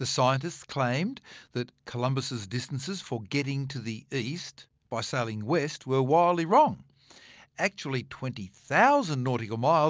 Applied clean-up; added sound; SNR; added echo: none; none; none; none.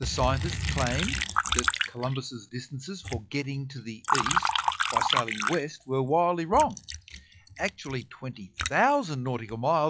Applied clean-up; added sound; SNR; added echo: classical method log-MMSE.